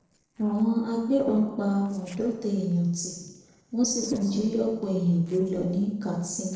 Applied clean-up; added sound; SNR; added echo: neural separator model SepFormer DNS4.